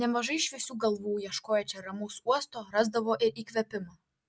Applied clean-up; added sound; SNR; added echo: none; none; none; none.